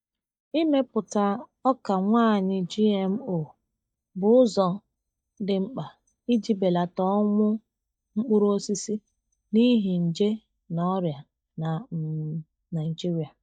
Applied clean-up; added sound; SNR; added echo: neural mask model DeepFilterNet 3.